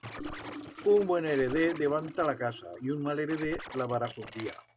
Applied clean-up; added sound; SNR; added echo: none; Scratching (performance technique) + Liquid; 13 dB; none.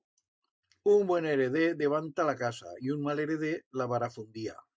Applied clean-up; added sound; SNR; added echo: none; none; none; none.